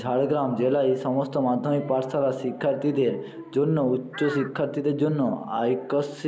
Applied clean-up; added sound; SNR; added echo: none; Crow; 18 dB; none.